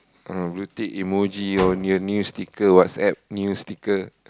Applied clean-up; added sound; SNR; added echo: none; Slam; 16 dB; none.